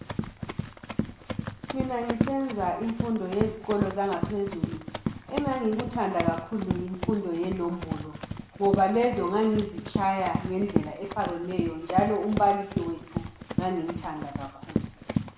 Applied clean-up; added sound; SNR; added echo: none; Run; 4 dB; reverberation time 0.7 s.